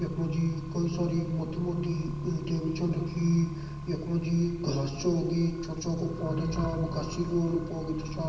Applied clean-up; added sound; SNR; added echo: none; Accelerating, revving, vroom; 7 dB; reverberation time 1.4 s.